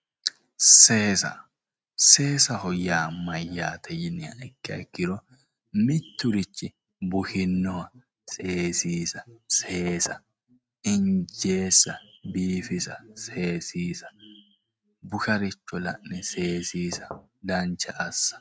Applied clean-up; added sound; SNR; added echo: neural mask model RNNoise.